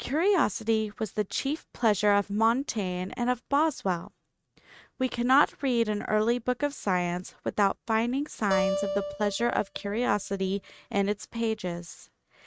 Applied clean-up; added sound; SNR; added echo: neural mask model RNNoise.